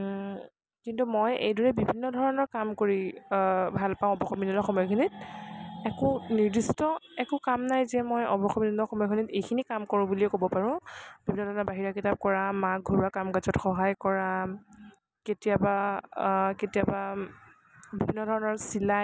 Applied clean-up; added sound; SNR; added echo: none; none; none; none.